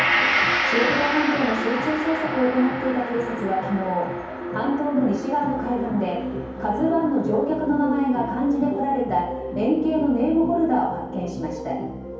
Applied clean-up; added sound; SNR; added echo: none; Gong; 7 dB; reverberation time 2.2 s.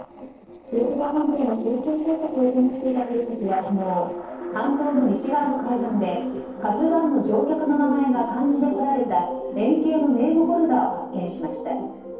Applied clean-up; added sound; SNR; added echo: neural separator model SepFormer DNS4.